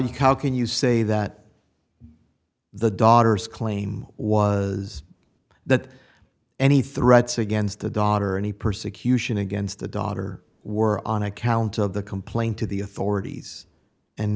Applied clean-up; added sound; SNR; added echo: none; none; none; none.